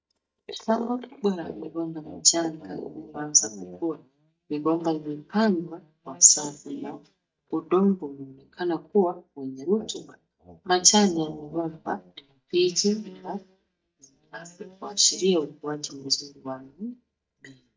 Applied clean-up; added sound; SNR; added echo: neural mask model DeepFilterNet 3.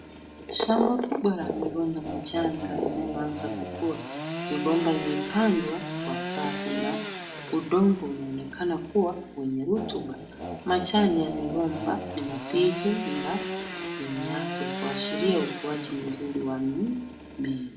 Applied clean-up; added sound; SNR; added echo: none; Sawing / Engine; 8 dB; reverberation time 0.5 s.